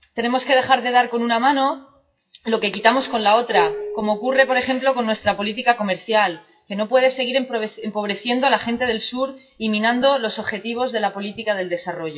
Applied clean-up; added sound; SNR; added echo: classical method WPE with log-MMSE.